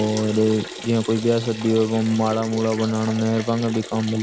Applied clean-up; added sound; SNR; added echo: none; Liquid; 14 dB; none.